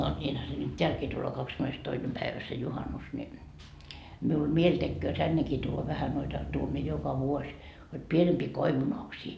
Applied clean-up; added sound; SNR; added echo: none; Engine starting / Accelerating, revving, vroom / Motor vehicle (road); 11 dB; none.